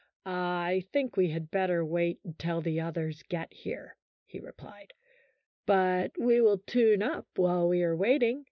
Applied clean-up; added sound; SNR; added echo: neural mask model Resemble Enhance denoiser.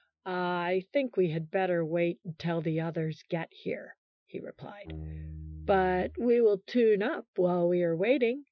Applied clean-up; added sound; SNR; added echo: classical method Wiener filter.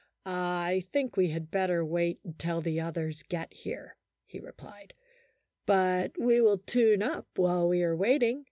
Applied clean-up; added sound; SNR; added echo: none; none; none; none.